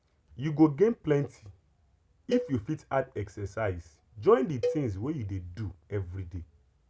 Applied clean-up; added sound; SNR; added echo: none; Cowbell; 8 dB; none.